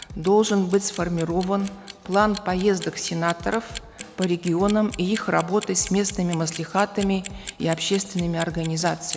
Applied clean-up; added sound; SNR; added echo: none; Clock + Drum / Drum kit; 15 dB; none.